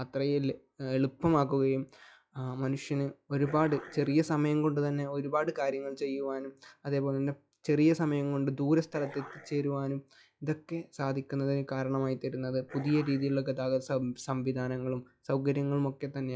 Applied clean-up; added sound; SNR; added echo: classical method log-MMSE.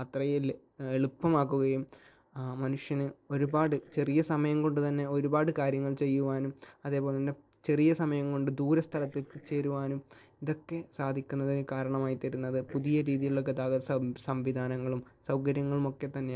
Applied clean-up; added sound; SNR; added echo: neural separator model SepFormer DNS4.